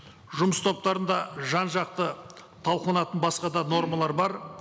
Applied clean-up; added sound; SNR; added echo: none; none; none; none.